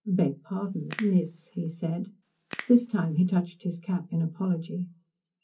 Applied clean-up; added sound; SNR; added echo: none; Crack / Crackle; 17 dB; reverberation time 0.3 s.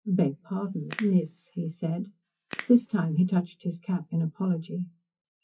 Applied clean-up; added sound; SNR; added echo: classical method WPE with log-MMSE.